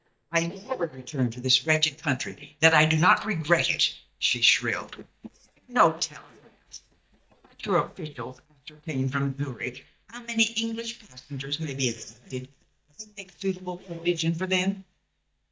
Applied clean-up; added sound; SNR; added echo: neural mask model DeepFilterNet 3.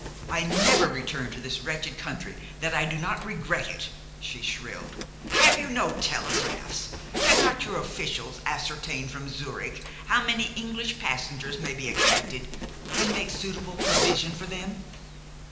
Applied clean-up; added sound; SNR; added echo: none; Zipper (clothing); 0 dB; reverberation time 0.9 s.